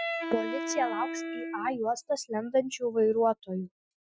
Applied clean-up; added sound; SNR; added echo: classical method Wiener filter.